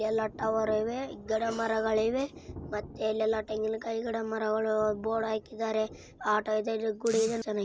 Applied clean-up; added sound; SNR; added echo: none; Thunder / Rain; 19 dB; none.